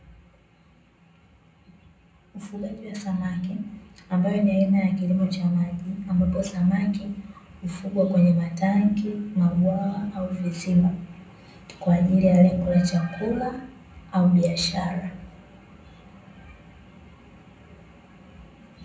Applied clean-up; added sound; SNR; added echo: none; none; none; reverberation time 0.6 s.